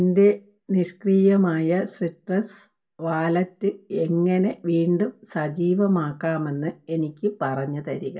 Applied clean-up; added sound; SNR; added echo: none; none; none; reverberation time 0.2 s.